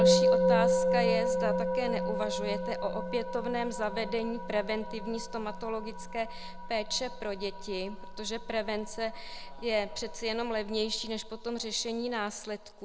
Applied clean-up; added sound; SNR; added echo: none; Musical instrument; -2 dB; none.